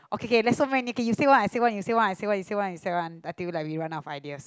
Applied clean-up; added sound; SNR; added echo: none; none; none; none.